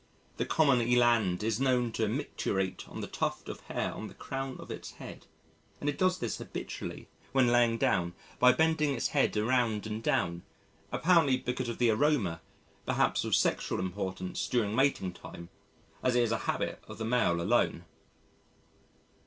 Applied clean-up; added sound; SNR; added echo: none; none; none; none.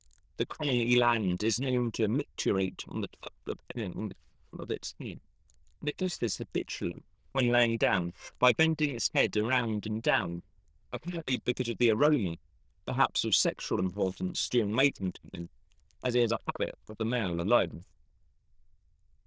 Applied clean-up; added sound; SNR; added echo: neural diffusion model UNIVERSE++.